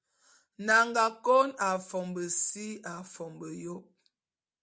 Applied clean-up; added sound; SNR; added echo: none; none; none; none.